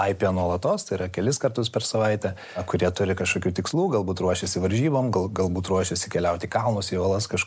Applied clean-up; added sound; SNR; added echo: none; none; none; none.